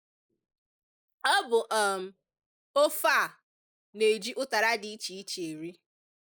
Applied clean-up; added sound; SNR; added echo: neural mask model Resemble Enhance denoiser.